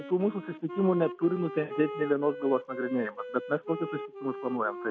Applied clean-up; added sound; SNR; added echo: none; Wind instrument, woodwind instrument; 10 dB; none.